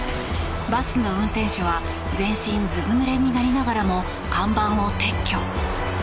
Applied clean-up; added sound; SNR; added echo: none; none; none; none.